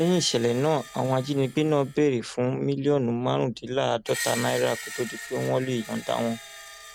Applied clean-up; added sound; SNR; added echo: none; Screech; 15 dB; none.